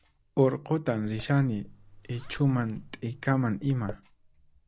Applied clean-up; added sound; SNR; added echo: none; Zipper (clothing) + Tick-tock; 19 dB; none.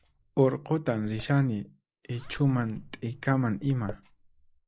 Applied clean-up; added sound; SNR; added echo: neural mask model Resemble Enhance denoiser.